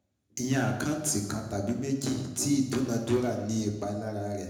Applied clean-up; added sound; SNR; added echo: none; none; none; reverberation time 0.9 s.